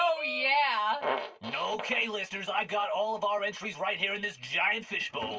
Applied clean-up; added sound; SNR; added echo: none; none; none; none.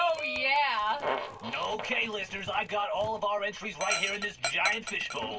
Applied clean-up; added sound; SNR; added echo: none; Dog; 10 dB; none.